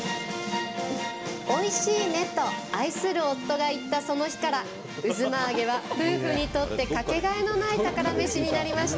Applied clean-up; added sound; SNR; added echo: none; none; none; none.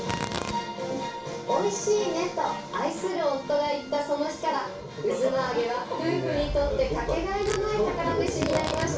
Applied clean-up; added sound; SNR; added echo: none; Tearing; 14 dB; reverberation time 0.2 s.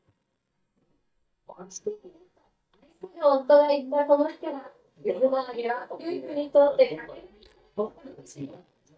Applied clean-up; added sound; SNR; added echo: neural mask model DeepFilterNet 3.